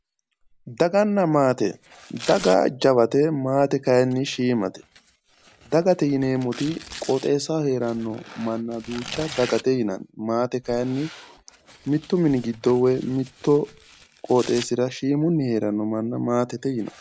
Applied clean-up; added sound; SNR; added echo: none; Tearing; 20 dB; none.